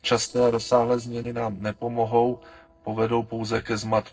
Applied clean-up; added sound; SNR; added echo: neural separator model SepFormer DNS4.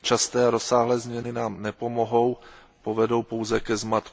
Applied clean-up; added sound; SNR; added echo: none; none; none; none.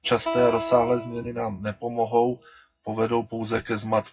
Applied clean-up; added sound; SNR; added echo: classical method WPE with log-MMSE.